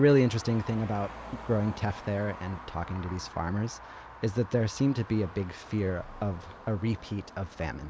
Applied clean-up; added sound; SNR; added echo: none; Traffic noise, roadway noise; 16 dB; none.